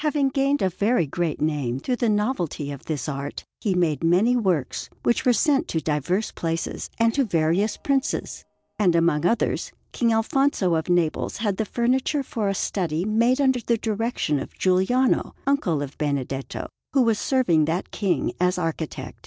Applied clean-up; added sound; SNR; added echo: neural separator model SepFormer DNS4.